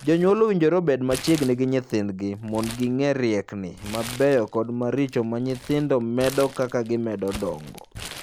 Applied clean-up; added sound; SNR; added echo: none; Crumpling, crinkling; 17 dB; none.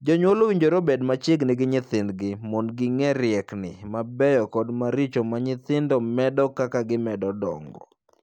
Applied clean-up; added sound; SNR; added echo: none; none; none; none.